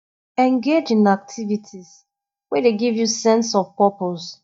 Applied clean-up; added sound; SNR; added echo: neural mask model DeepFilterNet 3.